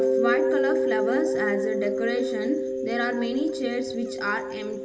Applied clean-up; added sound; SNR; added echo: none; Mallet percussion; -3 dB; reverberation time 1.4 s.